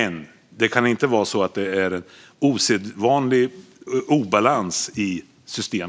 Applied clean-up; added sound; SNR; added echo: none; none; none; none.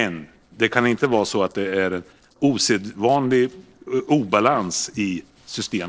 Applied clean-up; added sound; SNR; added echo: neural separator model SepFormer DNS4.